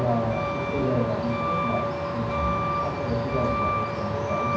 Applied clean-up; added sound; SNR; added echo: none; Truck; -2 dB; reverberation time 0.9 s.